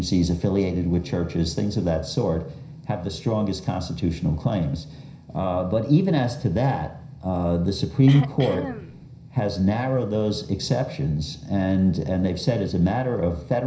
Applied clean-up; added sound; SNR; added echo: none; Cough; 11 dB; reverberation time 0.5 s.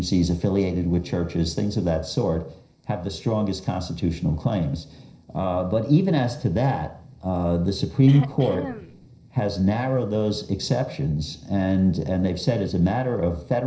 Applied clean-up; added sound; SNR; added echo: neural separator model SepFormer DNS4.